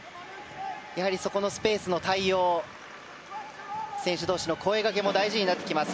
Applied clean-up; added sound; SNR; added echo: none; none; none; none.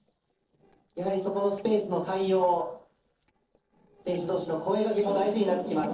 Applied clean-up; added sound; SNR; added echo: neural separator model SepFormer DNS4.